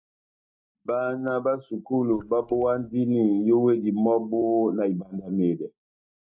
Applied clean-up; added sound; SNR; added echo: neural mask model DeepFilterNet 3.